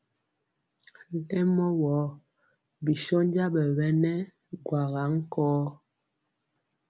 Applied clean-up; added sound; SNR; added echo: none; none; none; none.